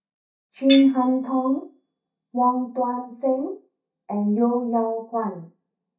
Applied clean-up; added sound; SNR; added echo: neural mask model DeepFilterNet 3.